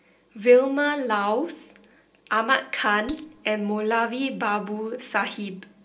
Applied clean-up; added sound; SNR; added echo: none; Coin (dropping); 14 dB; reverberation time 0.2 s.